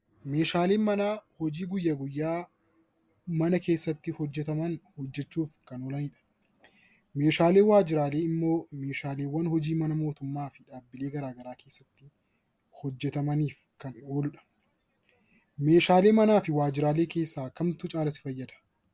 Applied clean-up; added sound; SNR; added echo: none; none; none; none.